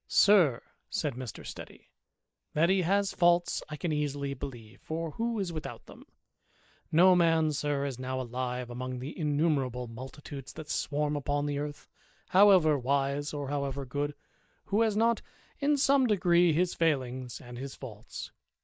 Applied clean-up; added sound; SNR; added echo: neural mask model Resemble Enhance denoiser.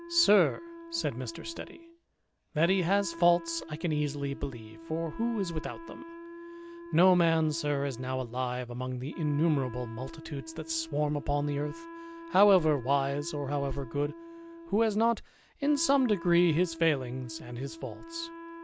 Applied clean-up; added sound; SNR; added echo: none; Wind instrument, woodwind instrument; 15 dB; none.